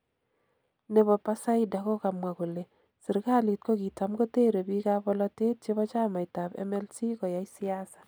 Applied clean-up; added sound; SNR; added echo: none; none; none; none.